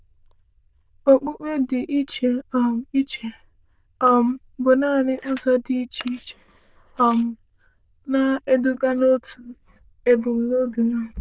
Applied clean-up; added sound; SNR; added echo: neural diffusion model UNIVERSE++.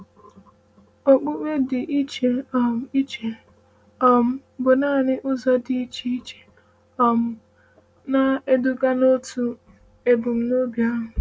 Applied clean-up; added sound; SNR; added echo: none; none; none; none.